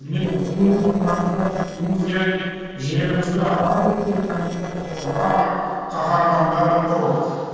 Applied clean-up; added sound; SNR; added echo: neural separator model SepFormer DNS4.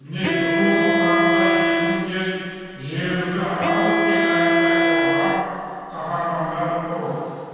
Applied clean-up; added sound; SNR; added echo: none; Bowed string instrument; -3 dB; reverberation time 2.1 s.